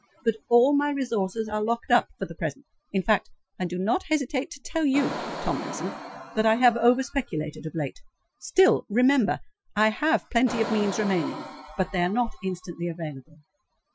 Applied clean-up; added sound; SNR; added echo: classical method Wiener filter.